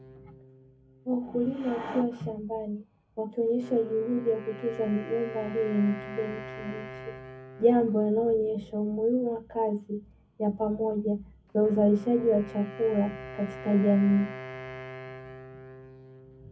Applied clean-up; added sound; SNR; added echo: none; Wind instrument, woodwind instrument; 16 dB; reverberation time 0.3 s.